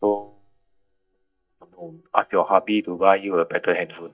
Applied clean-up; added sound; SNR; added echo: neural mask model DeepFilterNet 3.